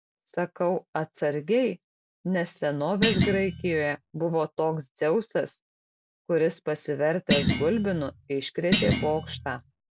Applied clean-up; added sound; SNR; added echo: none; Thump, thud; -1 dB; none.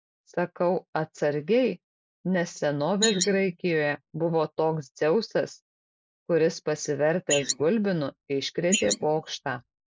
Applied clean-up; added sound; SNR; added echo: neural mask model Resemble Enhance denoiser.